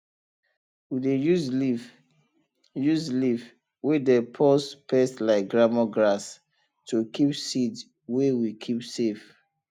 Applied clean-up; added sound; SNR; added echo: none; none; none; none.